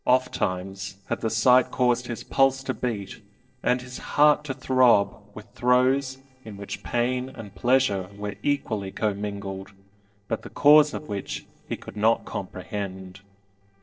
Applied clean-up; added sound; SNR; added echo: neural separator model SepFormer DNS4.